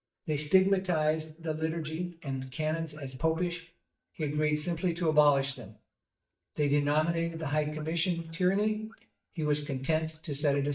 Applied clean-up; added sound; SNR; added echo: neural mask model DeepFilterNet 3.